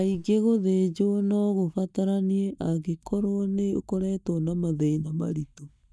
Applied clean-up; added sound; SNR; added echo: neural mask model DeepFilterNet 3.